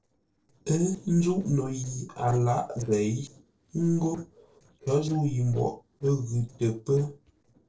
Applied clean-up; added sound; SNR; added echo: neural separator model SepFormer DNS4.